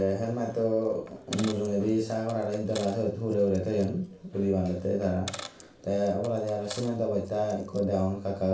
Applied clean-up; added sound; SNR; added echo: none; Coin (dropping); 19 dB; reverberation time 0.3 s.